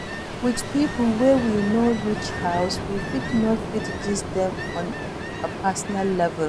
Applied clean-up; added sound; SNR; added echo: none; Ocean; 6 dB; none.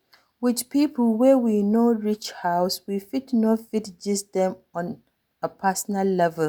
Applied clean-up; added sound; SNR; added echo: none; none; none; none.